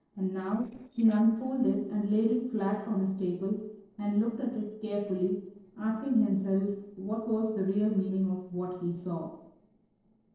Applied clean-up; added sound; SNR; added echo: neural separator model SepFormer DNS4.